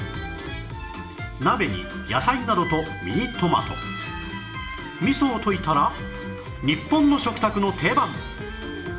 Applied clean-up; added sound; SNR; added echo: none; Wind instrument, woodwind instrument; 19 dB; reverberation time 1.2 s.